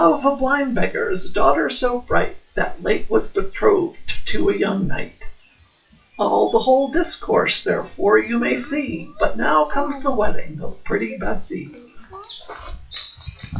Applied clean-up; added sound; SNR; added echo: classical method WPE with log-MMSE.